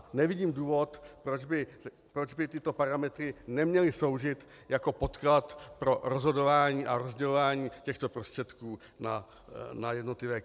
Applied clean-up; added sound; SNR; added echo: none; none; none; none.